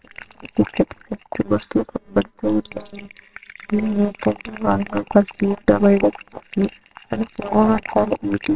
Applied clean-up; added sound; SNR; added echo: neural separator model SepFormer WHAMR!.